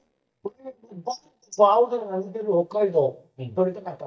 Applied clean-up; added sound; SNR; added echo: neural mask model DeepFilterNet 3.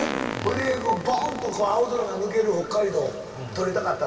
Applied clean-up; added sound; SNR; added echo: none; Fart; 11 dB; reverberation time 2.4 s.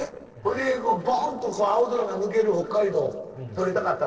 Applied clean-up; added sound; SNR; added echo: neural separator model SepFormer DNS4.